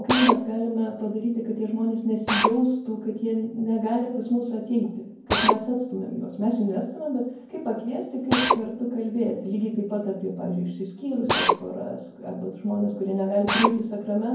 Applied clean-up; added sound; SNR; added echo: none; Drill; 2 dB; reverberation time 0.9 s.